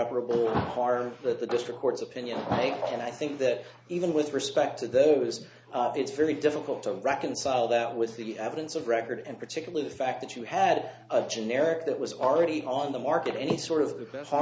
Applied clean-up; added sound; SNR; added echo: none; none; none; none.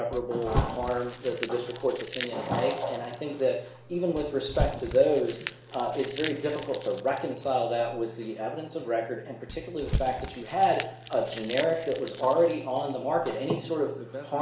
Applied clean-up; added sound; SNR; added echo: none; Crumpling, crinkling / Crushing; 8 dB; reverberation time 0.9 s.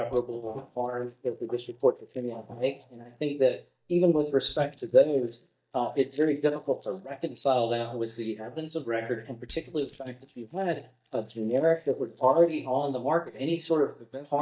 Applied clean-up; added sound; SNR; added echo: neural mask model DeepFilterNet 3.